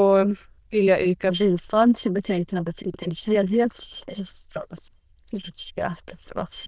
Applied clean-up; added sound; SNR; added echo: neural diffusion model UNIVERSE++.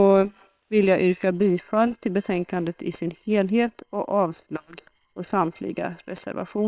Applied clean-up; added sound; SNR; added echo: neural separator model SepFormer WHAM!.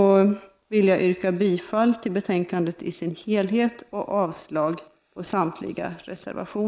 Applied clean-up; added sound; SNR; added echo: neural mask model Resemble Enhance denoiser.